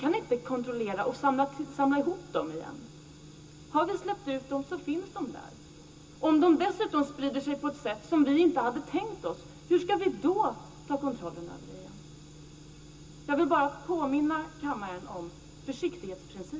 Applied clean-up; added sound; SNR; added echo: none; none; none; reverberation time 0.2 s.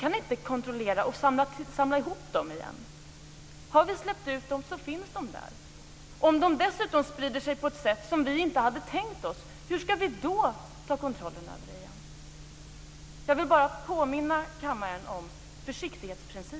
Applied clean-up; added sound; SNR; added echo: none; none; none; none.